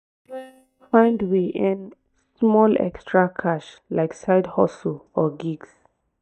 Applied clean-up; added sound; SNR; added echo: neural mask model DeepFilterNet 3.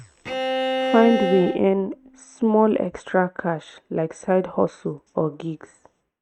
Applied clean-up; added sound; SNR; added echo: neural mask model RNNoise.